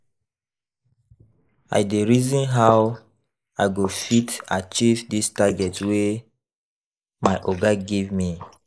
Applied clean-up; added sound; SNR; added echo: neural mask model Resemble Enhance denoiser.